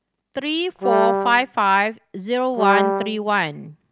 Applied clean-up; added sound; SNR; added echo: none; Brass instrument; 0 dB; none.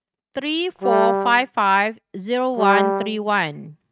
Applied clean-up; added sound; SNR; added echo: neural mask model RNNoise.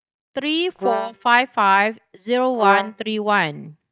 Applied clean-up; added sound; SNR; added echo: neural mask model DeepFilterNet 3.